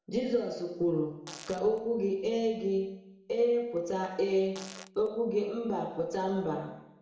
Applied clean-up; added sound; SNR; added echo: none; Fart; 18 dB; reverberation time 0.8 s.